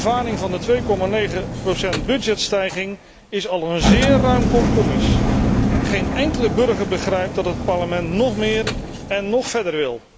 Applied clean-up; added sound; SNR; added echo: none; Engine; 1 dB; none.